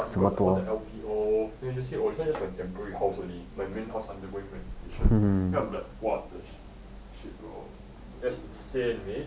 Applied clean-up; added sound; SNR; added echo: none; none; none; none.